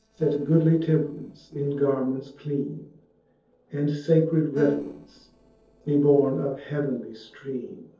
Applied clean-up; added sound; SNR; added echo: neural separator model SepFormer DNS4.